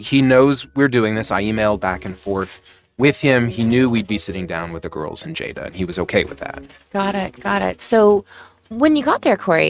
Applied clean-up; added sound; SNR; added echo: neural mask model RNNoise.